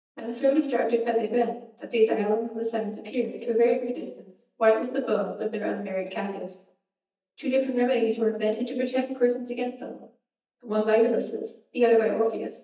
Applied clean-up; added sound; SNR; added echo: neural mask model DeepFilterNet 3.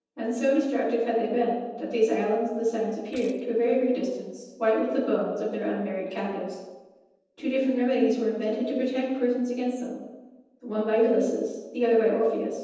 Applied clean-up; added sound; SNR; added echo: neural separator model SepFormer DNS4.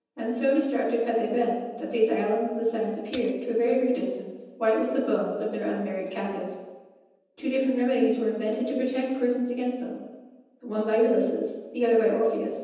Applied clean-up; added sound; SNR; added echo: none; Splash, splatter; 17 dB; reverberation time 1.1 s.